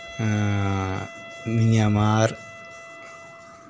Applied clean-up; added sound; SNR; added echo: none; Wind instrument, woodwind instrument; 17 dB; none.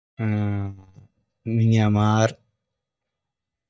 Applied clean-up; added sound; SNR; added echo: neural mask model DeepFilterNet 3.